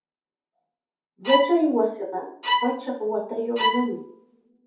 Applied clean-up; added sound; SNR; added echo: none; Bowed string instrument; 2 dB; reverberation time 0.6 s.